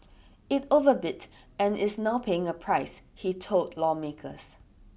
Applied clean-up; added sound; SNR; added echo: none; none; none; none.